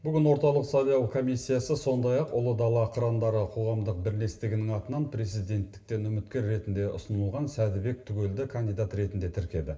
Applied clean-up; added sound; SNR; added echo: none; none; none; reverberation time 0.6 s.